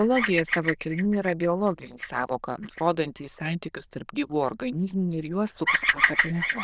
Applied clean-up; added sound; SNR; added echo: neural diffusion model UNIVERSE++.